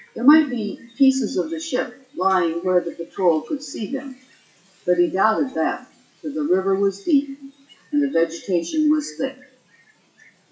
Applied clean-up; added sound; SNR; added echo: classical method WPE with log-MMSE.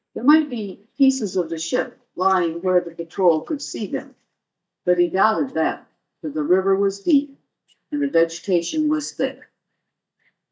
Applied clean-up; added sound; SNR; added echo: neural mask model DeepFilterNet 3.